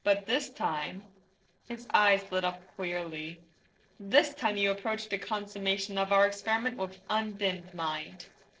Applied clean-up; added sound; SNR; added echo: neural separator model SepFormer DNS4.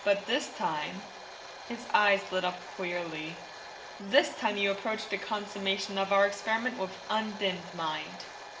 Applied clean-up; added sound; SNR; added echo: none; Domestic sounds, home sounds; 13 dB; reverberation time 0.7 s.